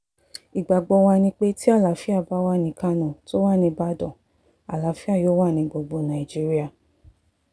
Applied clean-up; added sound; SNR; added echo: none; none; none; none.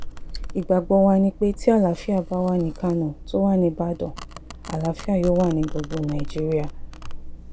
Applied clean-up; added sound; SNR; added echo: none; Domestic sounds, home sounds; 10 dB; none.